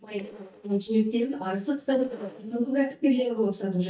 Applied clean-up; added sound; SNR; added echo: neural mask model DeepFilterNet 3.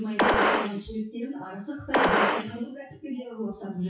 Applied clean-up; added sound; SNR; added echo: classical method WPE with log-MMSE.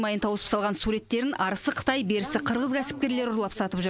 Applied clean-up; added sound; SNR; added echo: none; none; none; none.